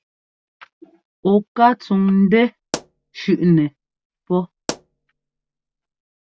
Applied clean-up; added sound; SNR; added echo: none; Explosion; 16 dB; none.